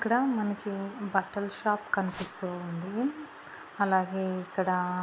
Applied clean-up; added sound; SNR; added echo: none; Whoosh, swoosh, swish; 14 dB; none.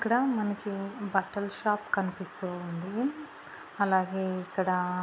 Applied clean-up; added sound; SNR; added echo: none; none; none; none.